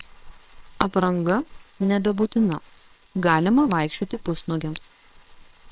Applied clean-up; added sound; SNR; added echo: neural separator model SepFormer WHAMR!.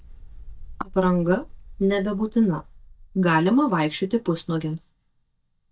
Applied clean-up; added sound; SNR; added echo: neural mask model DeepFilterNet 3.